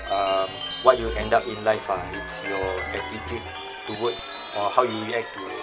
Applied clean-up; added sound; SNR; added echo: none; Chime; 6 dB; none.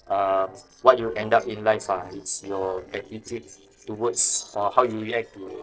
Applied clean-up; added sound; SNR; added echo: neural separator model SepFormer DNS4.